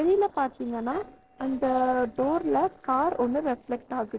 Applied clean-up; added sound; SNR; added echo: neural separator model SepFormer DNS4.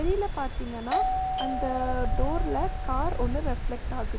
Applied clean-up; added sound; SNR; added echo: none; Doorbell + Stream; -4 dB; none.